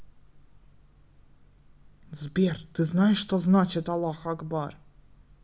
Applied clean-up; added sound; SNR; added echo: none; none; none; none.